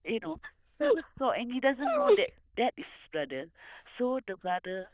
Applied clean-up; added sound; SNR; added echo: neural diffusion model UNIVERSE++.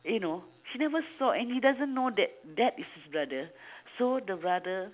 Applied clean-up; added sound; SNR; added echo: none; none; none; none.